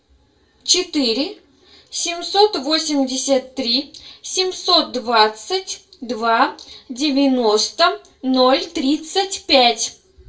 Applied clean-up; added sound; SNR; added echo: none; none; none; reverberation time 0.2 s.